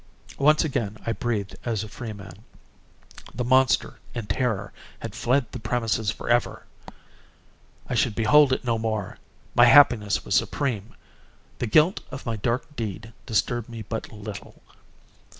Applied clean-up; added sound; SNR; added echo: none; none; none; none.